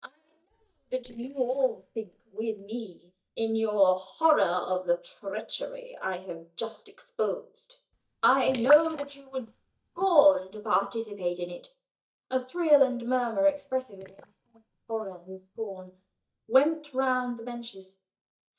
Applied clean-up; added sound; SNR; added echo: neural mask model DeepFilterNet 3.